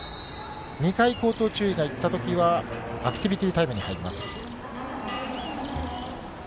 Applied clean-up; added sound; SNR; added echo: none; Glass + Bird; 15 dB; none.